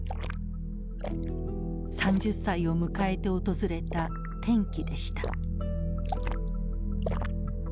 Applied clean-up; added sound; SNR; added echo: none; Liquid; 14 dB; none.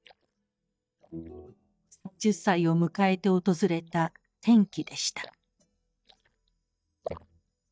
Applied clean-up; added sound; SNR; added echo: neural mask model DeepFilterNet 3.